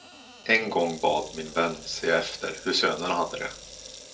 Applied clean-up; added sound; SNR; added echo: none; Sink (filling or washing) / Water tap, faucet; 17 dB; reverberation time 0.2 s.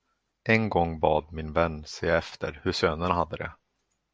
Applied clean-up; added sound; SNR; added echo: none; none; none; none.